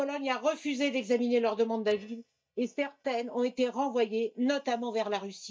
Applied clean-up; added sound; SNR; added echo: neural mask model DeepFilterNet 3.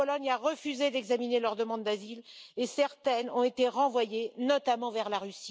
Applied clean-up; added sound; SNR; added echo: none; none; none; none.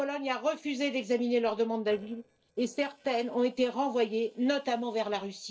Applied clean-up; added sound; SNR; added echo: neural separator model SepFormer DNS4.